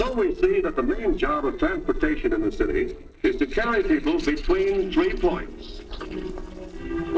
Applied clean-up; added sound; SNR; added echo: neural separator model SepFormer DNS4.